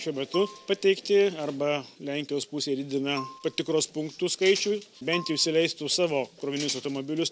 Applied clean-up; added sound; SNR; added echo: none; Marimba, xylophone; 18 dB; none.